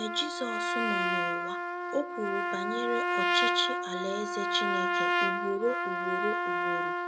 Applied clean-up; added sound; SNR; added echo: none; Trumpet; -5 dB; none.